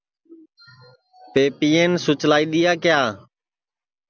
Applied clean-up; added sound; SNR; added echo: none; none; none; none.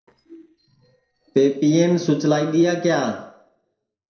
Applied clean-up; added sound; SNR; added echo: neural separator model SepFormer DNS4.